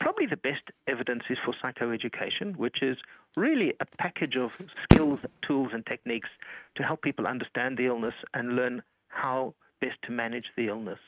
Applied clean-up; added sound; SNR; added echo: neural mask model RNNoise.